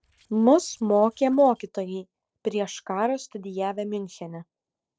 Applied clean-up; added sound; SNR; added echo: neural separator model SepFormer DNS4.